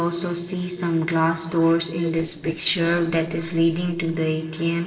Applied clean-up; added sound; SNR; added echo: neural separator model SepFormer DNS4.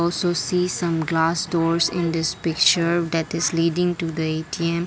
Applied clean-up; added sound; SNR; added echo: none; none; none; none.